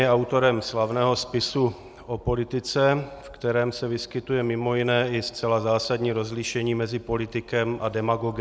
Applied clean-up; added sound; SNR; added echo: none; none; none; none.